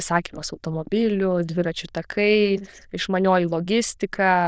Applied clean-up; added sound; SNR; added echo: neural diffusion model UNIVERSE++.